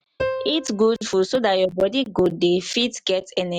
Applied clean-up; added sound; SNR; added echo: neural mask model RNNoise.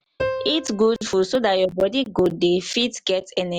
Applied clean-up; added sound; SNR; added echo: none; Piano; 13 dB; none.